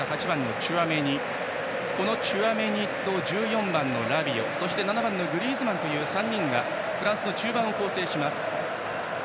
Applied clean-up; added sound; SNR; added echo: none; none; none; none.